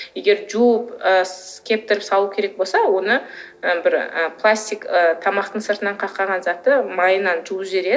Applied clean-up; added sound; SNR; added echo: none; none; none; none.